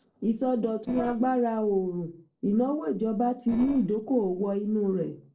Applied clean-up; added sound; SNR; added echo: neural separator model SepFormer DNS4.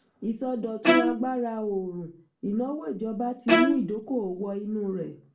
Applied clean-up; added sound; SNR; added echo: none; Bowed string instrument; -2 dB; reverberation time 0.3 s.